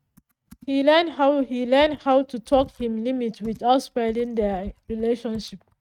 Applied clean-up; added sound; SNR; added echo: neural mask model RNNoise.